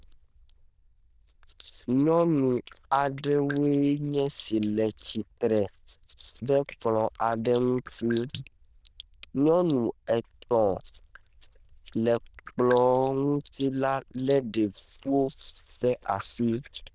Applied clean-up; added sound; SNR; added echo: neural diffusion model UNIVERSE++.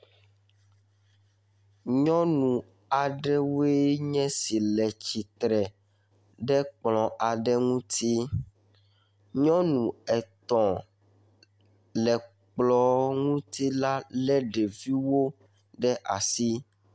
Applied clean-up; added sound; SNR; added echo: none; none; none; none.